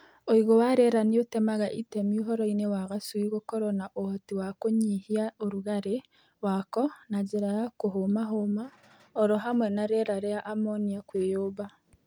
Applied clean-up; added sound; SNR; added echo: none; none; none; none.